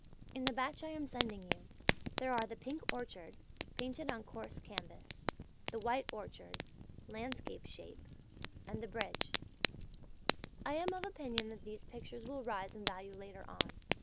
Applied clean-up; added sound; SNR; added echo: none; Fire; -4 dB; none.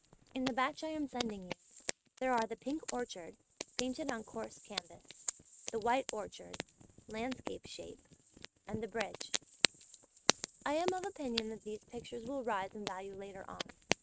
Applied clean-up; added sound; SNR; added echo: neural mask model RNNoise.